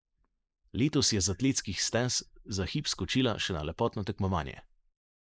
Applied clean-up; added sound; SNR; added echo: neural mask model Resemble Enhance denoiser.